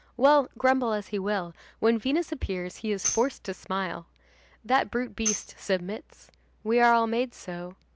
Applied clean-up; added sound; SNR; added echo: none; Tambourine; 9 dB; none.